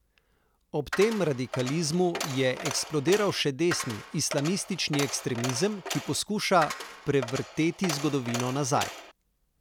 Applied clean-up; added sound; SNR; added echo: none; Coin (dropping); 9 dB; none.